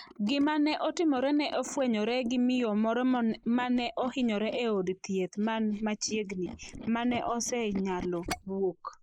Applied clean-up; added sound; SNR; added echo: neural mask model Resemble Enhance denoiser.